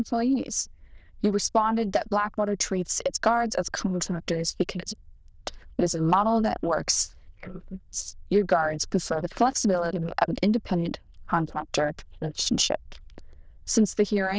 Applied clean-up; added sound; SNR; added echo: neural diffusion model UNIVERSE++.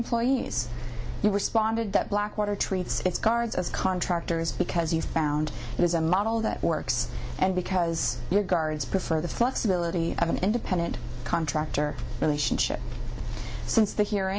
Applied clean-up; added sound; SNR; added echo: none; none; none; none.